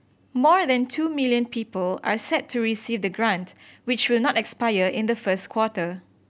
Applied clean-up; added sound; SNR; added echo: none; none; none; none.